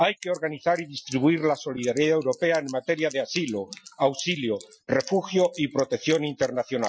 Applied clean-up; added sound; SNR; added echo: classical method Wiener filter.